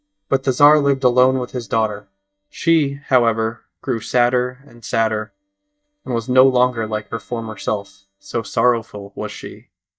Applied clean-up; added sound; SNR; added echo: neural mask model DeepFilterNet 3.